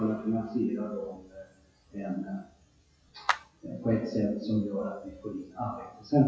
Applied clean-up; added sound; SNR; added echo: classical method WPE with log-MMSE.